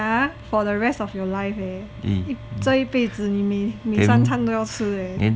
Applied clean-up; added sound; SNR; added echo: none; none; none; none.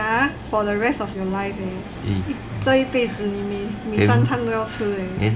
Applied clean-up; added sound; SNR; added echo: none; Train; 14 dB; reverberation time 0.8 s.